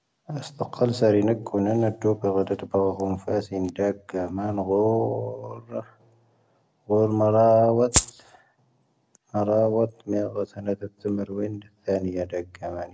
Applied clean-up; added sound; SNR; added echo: none; Rattle (instrument); -1 dB; none.